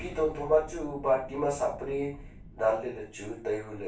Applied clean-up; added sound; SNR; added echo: none; Explosion; 16 dB; reverberation time 0.3 s.